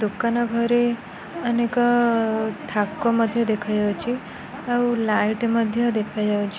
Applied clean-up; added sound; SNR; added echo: none; none; none; none.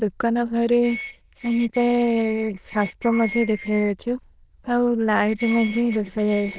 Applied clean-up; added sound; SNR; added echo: neural diffusion model UNIVERSE++.